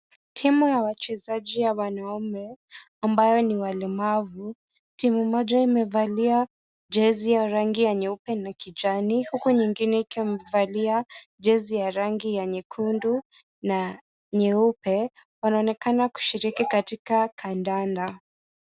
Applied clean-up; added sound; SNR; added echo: none; none; none; none.